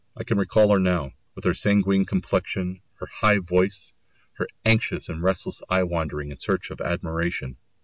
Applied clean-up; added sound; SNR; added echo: none; none; none; none.